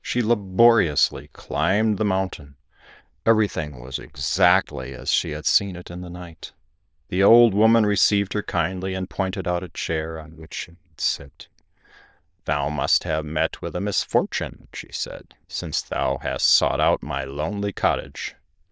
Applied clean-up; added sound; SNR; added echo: neural diffusion model UNIVERSE++.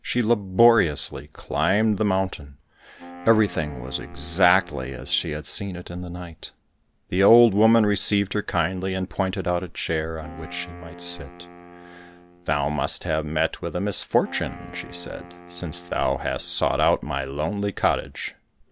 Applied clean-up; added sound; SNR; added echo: none; Wind instrument, woodwind instrument; 20 dB; none.